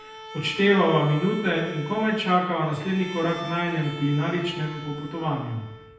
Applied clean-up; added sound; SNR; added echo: none; Bowed string instrument; 14 dB; reverberation time 0.9 s.